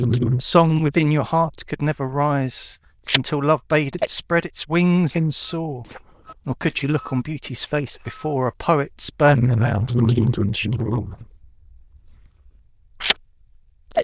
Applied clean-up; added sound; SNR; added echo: neural diffusion model UNIVERSE++.